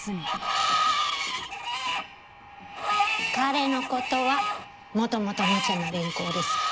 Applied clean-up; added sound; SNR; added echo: none; Screech; -2 dB; none.